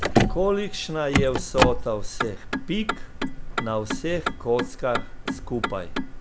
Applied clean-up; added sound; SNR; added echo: none; Motor vehicle (road); -1 dB; none.